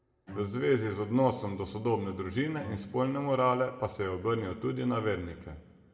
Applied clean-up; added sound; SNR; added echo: none; Bowed string instrument; 19 dB; reverberation time 0.9 s.